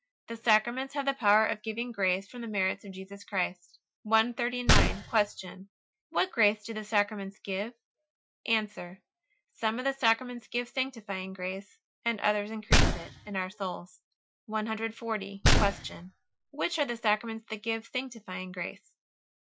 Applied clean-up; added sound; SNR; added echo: classical method Wiener filter.